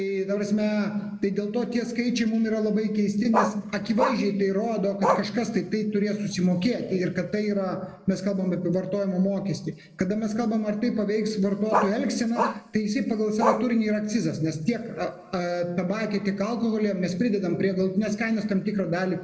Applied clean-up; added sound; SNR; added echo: none; Bark; 4 dB; reverberation time 1.4 s.